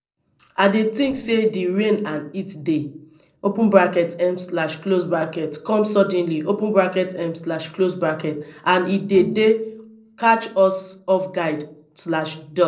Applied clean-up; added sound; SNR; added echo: neural separator model SepFormer DNS4.